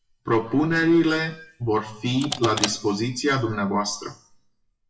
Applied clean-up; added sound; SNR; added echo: classical method WPE with log-MMSE.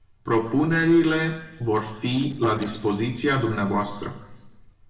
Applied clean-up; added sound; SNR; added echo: neural separator model SepFormer DNS4.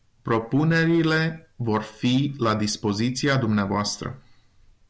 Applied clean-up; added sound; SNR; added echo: none; none; none; none.